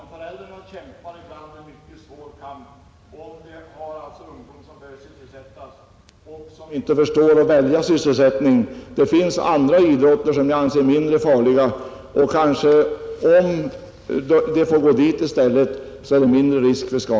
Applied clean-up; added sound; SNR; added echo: none; none; none; none.